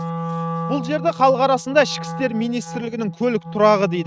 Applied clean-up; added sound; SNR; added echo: neural mask model RNNoise.